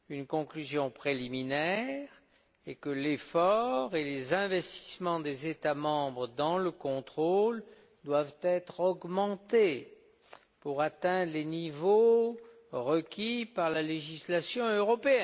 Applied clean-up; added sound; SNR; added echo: none; none; none; none.